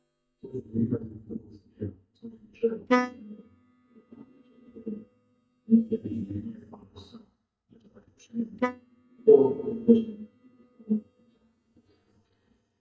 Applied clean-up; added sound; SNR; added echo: neural mask model DeepFilterNet 3.